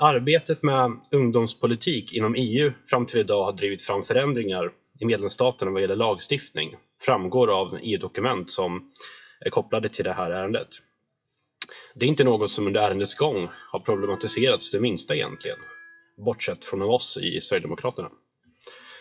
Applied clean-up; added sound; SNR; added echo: classical method WPE with log-MMSE.